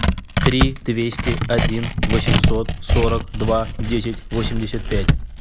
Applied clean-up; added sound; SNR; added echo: none; Tearing; -3 dB; none.